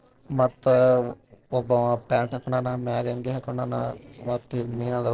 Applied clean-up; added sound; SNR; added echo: neural separator model SepFormer DNS4.